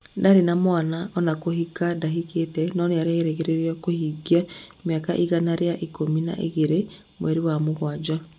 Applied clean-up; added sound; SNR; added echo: none; none; none; none.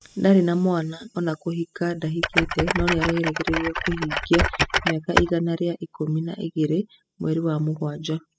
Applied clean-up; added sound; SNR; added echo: classical method spectral subtraction.